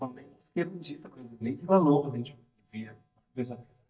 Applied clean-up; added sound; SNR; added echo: neural mask model DeepFilterNet 3.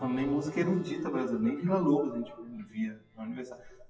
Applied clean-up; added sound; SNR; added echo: classical method WPE with log-MMSE.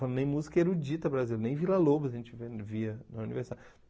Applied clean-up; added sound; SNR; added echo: none; none; none; none.